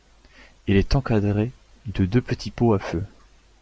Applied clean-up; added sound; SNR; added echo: none; none; none; none.